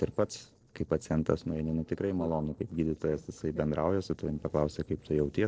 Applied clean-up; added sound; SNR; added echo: neural separator model SepFormer DNS4.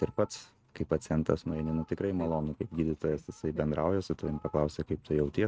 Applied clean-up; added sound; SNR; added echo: neural mask model RNNoise.